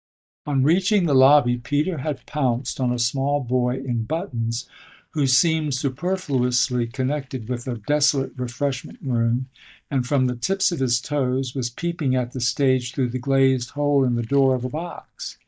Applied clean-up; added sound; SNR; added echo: neural mask model DeepFilterNet 3.